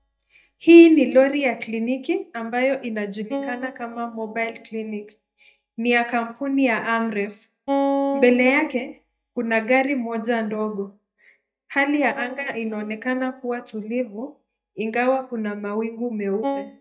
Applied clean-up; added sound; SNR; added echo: neural mask model DeepFilterNet 3.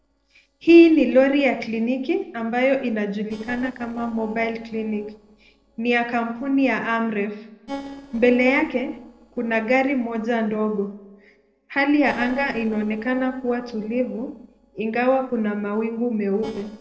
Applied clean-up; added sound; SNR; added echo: neural separator model SepFormer DNS4.